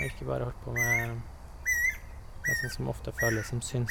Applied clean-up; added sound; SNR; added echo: none; Bird; -2 dB; none.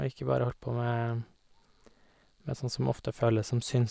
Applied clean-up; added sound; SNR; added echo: none; none; none; none.